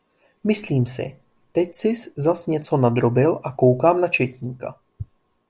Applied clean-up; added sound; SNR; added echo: none; none; none; none.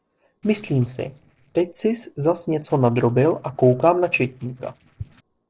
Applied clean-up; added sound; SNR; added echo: neural separator model SepFormer DNS4.